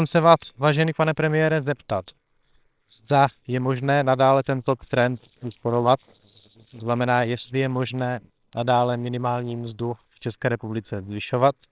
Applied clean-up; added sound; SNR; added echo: neural separator model SepFormer WHAMR!.